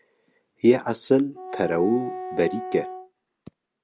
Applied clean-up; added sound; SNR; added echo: none; Wind instrument, woodwind instrument; 11 dB; none.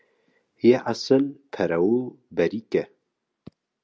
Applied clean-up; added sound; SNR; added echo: none; none; none; none.